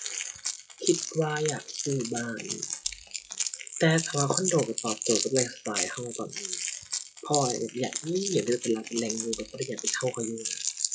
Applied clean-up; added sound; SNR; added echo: classical method log-MMSE.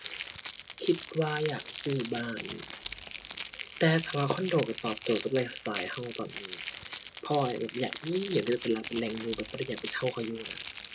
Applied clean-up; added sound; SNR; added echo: none; Crackle; -1 dB; none.